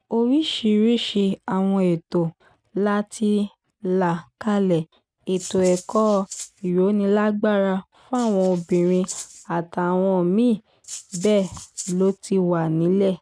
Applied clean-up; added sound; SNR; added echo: neural mask model RNNoise.